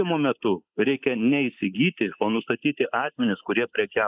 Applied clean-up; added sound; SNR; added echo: neural mask model Resemble Enhance denoiser.